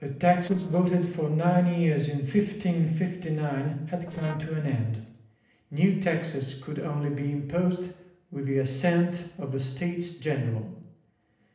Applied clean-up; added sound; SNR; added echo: neural separator model SepFormer DNS4.